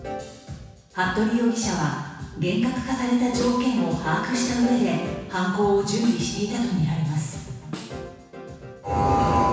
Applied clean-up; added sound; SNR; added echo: none; Snare drum; 20 dB; reverberation time 1.1 s.